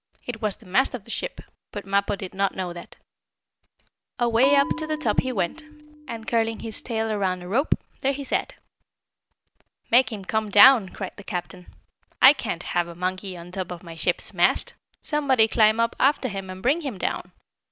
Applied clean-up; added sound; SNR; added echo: none; Bell; 11 dB; none.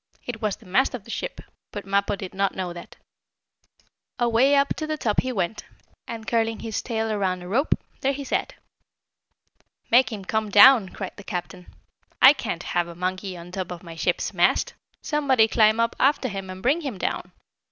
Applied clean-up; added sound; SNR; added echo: none; none; none; none.